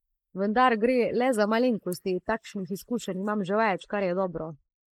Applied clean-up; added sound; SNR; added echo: neural mask model Resemble Enhance denoiser.